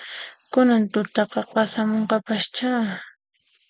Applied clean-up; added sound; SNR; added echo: none; none; none; none.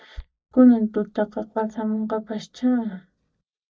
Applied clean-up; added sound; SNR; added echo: neural mask model DeepFilterNet 3.